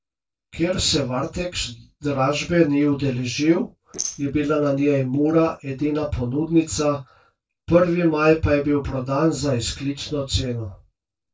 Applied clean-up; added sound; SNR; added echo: neural separator model SepFormer DNS4.